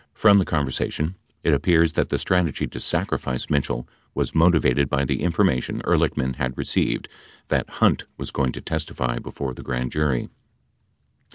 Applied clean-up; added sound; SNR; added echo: none; none; none; none.